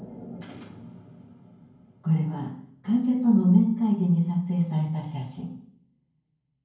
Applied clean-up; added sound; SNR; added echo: none; none; none; reverberation time 0.9 s.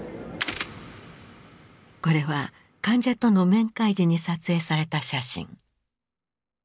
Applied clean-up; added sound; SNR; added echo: none; none; none; none.